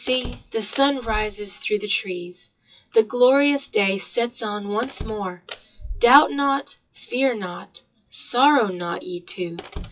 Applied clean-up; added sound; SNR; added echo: classical method WPE with log-MMSE.